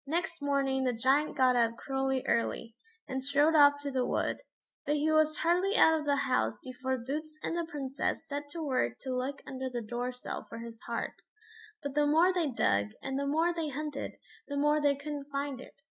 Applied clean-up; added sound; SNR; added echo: none; none; none; none.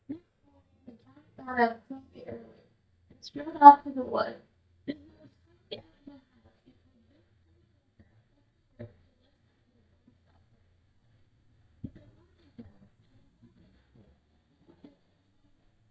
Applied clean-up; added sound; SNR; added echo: neural mask model DeepFilterNet 3.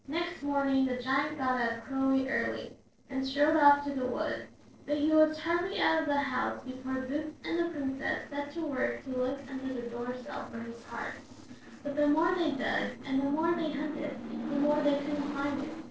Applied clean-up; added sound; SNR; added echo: neural separator model SepFormer DNS4.